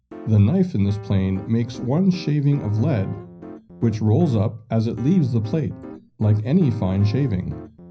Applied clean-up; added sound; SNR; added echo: none; Piano; 18 dB; reverberation time 0.5 s.